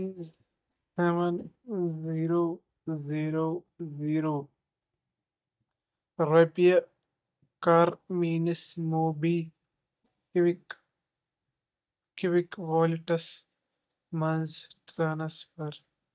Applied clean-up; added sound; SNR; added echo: neural mask model DeepFilterNet 3.